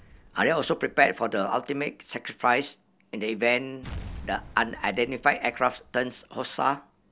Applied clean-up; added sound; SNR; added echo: none; Explosion; 19 dB; none.